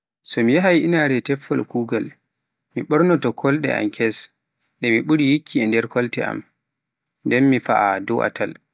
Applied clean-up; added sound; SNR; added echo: none; none; none; none.